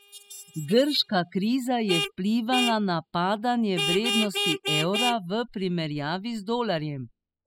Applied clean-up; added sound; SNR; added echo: classical method spectral subtraction.